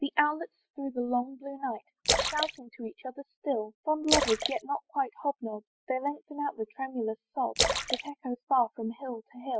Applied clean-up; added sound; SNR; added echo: classical method spectral subtraction.